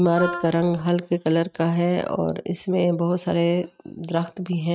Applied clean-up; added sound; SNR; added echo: neural mask model RNNoise.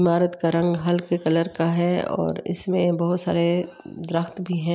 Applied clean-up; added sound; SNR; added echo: none; none; none; none.